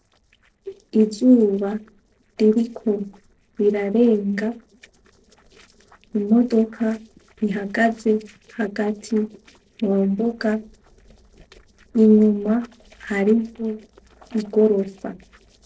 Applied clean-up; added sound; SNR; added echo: neural separator model SepFormer DNS4.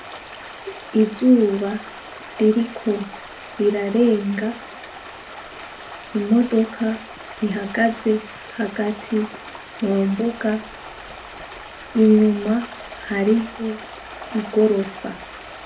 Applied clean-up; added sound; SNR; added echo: none; Stream; 15 dB; reverberation time 0.3 s.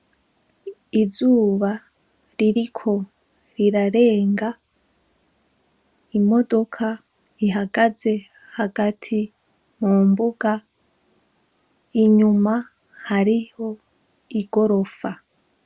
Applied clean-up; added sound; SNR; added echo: none; none; none; none.